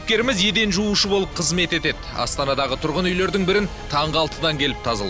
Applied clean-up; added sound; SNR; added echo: none; none; none; none.